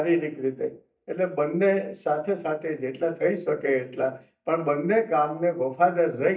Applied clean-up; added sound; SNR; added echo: neural mask model DeepFilterNet 3.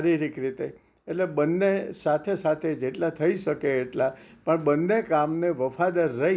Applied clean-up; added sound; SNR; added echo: none; none; none; none.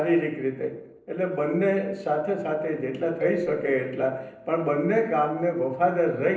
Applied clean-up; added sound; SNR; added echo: neural separator model SepFormer DNS4.